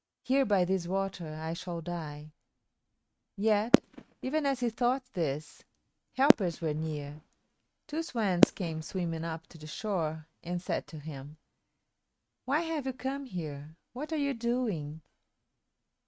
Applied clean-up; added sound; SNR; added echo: neural mask model RNNoise.